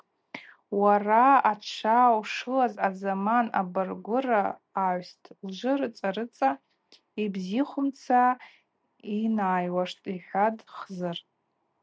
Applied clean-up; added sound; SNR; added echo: none; none; none; none.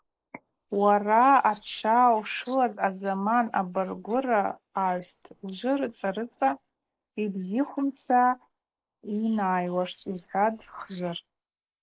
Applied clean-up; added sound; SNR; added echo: neural mask model Resemble Enhance denoiser.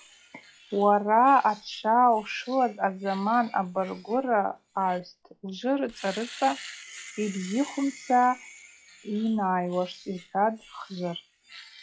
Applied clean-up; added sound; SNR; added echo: classical method log-MMSE.